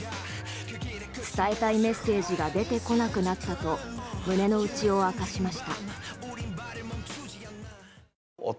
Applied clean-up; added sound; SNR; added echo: none; none; none; none.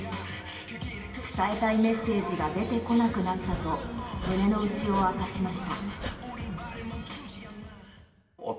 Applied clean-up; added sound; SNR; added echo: none; Domestic sounds, home sounds; 10 dB; reverberation time 2.2 s.